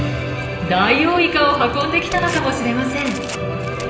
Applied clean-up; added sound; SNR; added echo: none; Tearing; 19 dB; reverberation time 0.9 s.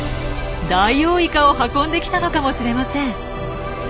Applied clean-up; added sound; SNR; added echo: none; none; none; none.